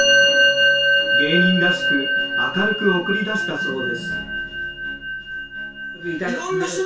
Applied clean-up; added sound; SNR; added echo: none; Musical instrument; -5 dB; reverberation time 0.3 s.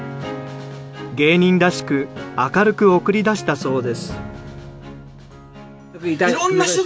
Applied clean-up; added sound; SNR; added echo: none; none; none; none.